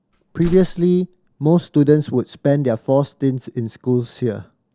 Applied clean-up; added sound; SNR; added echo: none; Slam; 13 dB; none.